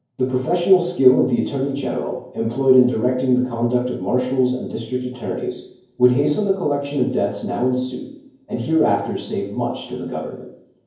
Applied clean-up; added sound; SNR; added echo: none; none; none; reverberation time 0.9 s.